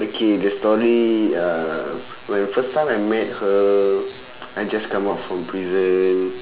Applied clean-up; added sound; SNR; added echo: none; none; none; none.